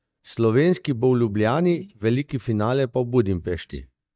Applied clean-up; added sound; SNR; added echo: neural mask model DeepFilterNet 3.